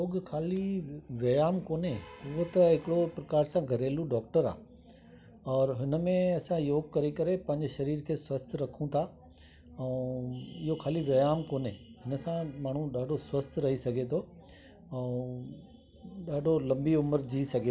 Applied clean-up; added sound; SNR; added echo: none; none; none; none.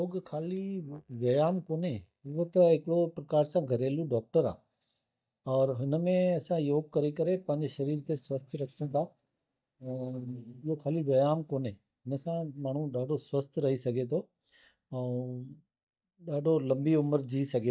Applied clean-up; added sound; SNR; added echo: neural mask model DeepFilterNet 3.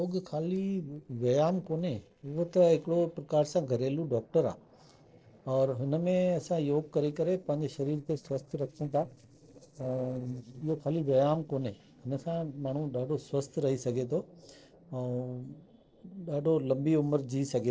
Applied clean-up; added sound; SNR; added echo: neural separator model SepFormer DNS4.